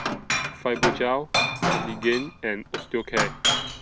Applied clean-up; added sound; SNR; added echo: none; Glass; -2 dB; none.